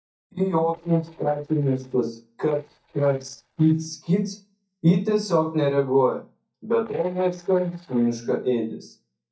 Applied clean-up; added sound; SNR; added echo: neural mask model DeepFilterNet 3.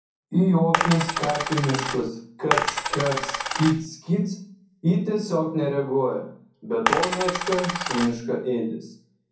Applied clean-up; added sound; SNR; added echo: none; Coin (dropping); 2 dB; reverberation time 0.6 s.